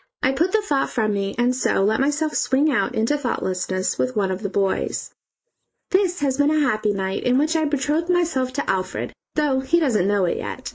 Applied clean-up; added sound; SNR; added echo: neural mask model Resemble Enhance denoiser.